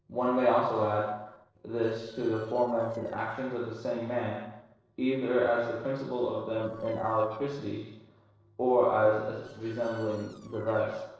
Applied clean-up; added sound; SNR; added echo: neural separator model SepFormer DNS4.